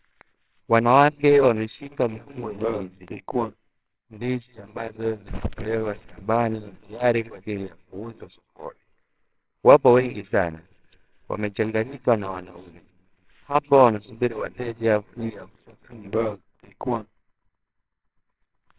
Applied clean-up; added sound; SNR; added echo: neural separator model SepFormer WHAMR!.